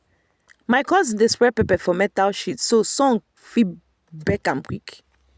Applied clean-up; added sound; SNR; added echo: none; none; none; none.